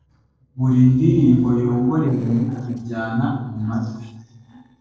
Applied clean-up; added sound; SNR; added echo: neural separator model SepFormer DNS4.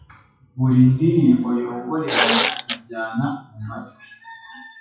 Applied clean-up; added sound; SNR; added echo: classical method WPE with log-MMSE.